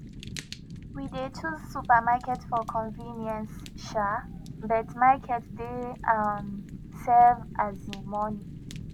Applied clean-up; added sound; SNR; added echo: none; Fire; 12 dB; none.